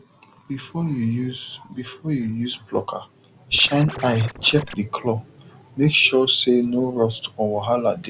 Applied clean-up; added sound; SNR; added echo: none; Scratching (performance technique); 13 dB; none.